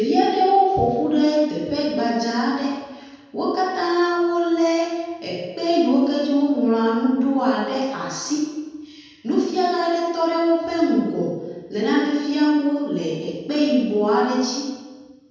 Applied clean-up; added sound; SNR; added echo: none; none; none; reverberation time 1.2 s.